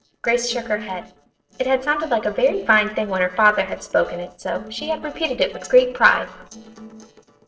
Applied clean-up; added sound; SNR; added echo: neural separator model SepFormer DNS4.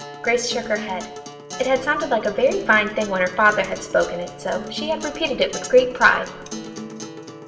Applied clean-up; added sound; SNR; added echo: none; Acoustic guitar; 13 dB; reverberation time 0.8 s.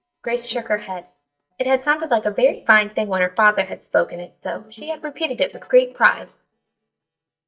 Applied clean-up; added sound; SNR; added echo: neural mask model DeepFilterNet 3.